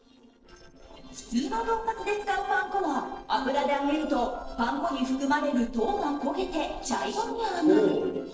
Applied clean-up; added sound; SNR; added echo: neural separator model SepFormer DNS4.